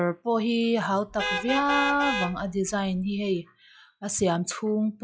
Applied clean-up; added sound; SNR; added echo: classical method log-MMSE.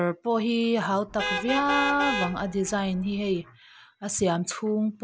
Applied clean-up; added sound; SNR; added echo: none; Vehicle horn, car horn, honking; 5 dB; none.